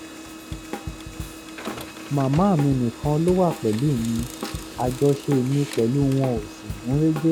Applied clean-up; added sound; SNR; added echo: none; Drum kit + Printer; 11 dB; none.